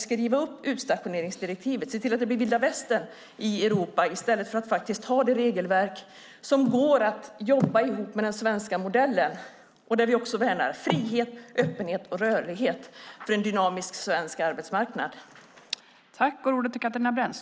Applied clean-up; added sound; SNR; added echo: none; none; none; none.